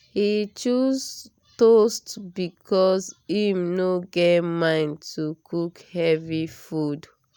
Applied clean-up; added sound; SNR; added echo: none; none; none; none.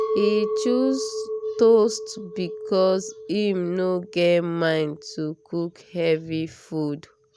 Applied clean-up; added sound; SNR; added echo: none; Chink, clink; 8 dB; none.